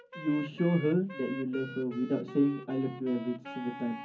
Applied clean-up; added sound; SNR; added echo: none; Wind instrument, woodwind instrument; 14 dB; reverberation time 0.4 s.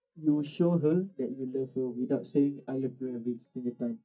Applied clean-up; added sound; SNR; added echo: neural mask model DeepFilterNet 3.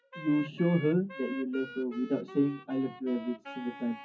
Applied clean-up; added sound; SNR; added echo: classical method WPE with log-MMSE.